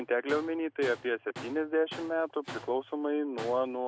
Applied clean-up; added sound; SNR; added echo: none; Tools; 16 dB; none.